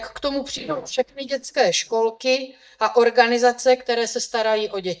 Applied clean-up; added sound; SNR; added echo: neural mask model DeepFilterNet 3.